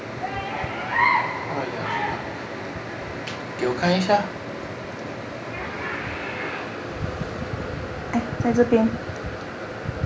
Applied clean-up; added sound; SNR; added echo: none; none; none; none.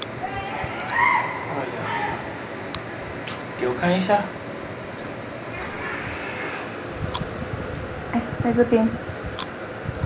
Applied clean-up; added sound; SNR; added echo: none; Chewing, mastication; 18 dB; none.